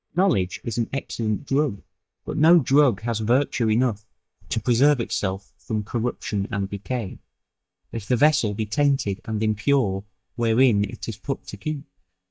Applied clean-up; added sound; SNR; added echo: neural mask model DeepFilterNet 3.